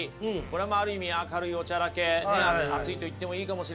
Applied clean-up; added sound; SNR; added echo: none; Musical instrument; 13 dB; none.